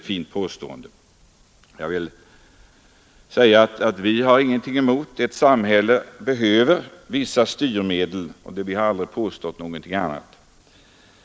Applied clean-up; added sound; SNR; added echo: none; none; none; none.